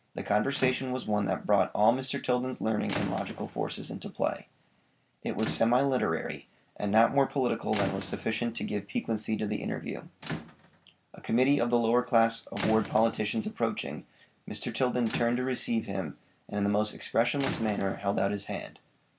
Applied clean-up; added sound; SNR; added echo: none; Squeak / Rattle / Slam; 14 dB; none.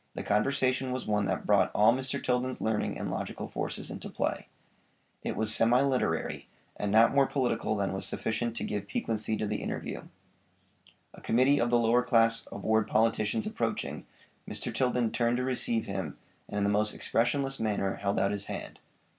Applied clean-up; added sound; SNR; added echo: none; none; none; none.